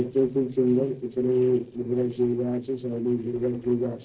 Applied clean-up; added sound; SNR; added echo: neural separator model SepFormer DNS4.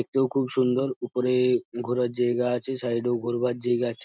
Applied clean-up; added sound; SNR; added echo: none; none; none; none.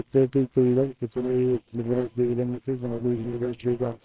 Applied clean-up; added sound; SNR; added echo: neural separator model SepFormer WHAMR!.